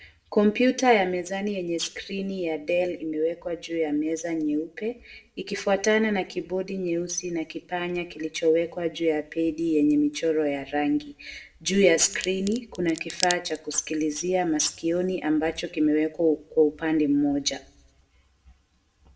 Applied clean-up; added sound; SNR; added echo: none; Crack; 11 dB; reverberation time 0.3 s.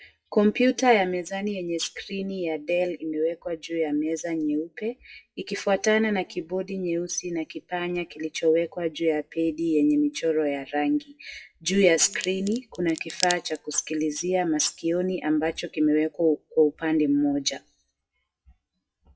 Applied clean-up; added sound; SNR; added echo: classical method WPE with log-MMSE.